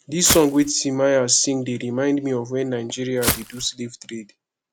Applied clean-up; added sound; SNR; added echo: none; Walk, footsteps; 3 dB; none.